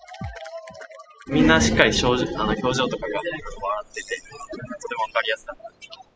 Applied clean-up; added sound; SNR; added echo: classical method spectral subtraction.